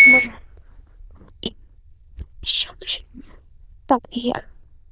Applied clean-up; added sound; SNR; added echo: neural diffusion model UNIVERSE++.